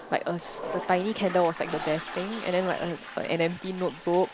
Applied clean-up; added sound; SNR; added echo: none; Toilet flush; 11 dB; none.